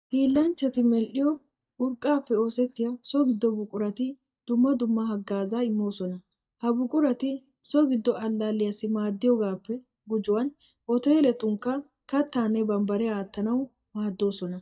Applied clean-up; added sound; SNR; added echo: neural mask model DeepFilterNet 3.